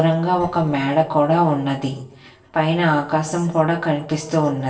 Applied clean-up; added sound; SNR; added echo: neural separator model SepFormer DNS4.